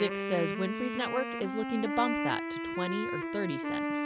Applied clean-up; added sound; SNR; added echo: none; Wind instrument, woodwind instrument; 0 dB; none.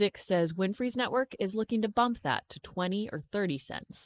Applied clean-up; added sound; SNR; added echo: neural mask model Resemble Enhance denoiser.